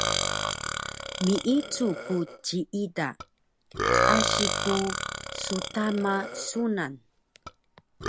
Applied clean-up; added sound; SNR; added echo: none; Burping, eructation; 1 dB; none.